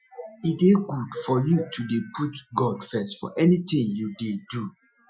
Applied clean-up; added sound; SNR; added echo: classical method Wiener filter.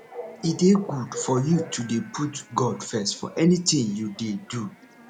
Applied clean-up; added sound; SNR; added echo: none; Bark / Chatter / Chirp, tweet / Livestock, farm animals, working animals; 17 dB; none.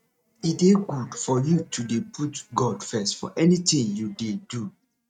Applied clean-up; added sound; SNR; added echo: neural mask model RNNoise.